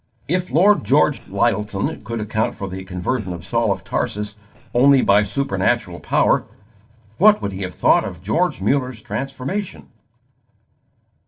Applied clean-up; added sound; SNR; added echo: neural separator model SepFormer DNS4.